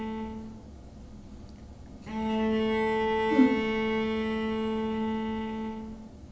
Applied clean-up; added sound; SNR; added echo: none; Bowed string instrument; -5 dB; reverberation time 0.7 s.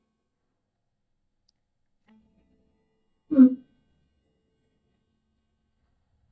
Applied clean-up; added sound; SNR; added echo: neural mask model DeepFilterNet 3.